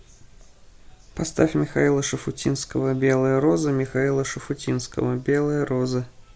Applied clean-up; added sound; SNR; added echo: none; none; none; none.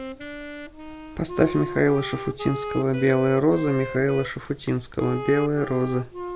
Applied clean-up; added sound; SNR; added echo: none; Wind instrument, woodwind instrument; 10 dB; none.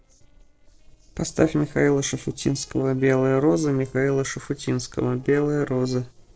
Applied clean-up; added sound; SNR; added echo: neural separator model SepFormer DNS4.